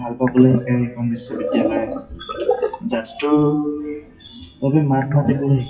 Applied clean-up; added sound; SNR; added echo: classical method WPE with log-MMSE.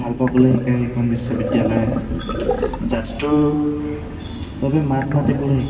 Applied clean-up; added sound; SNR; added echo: none; Sink (filling or washing); 7 dB; reverberation time 2.2 s.